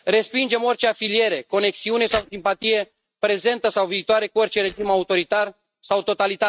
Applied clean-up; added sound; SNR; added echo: neural mask model RNNoise.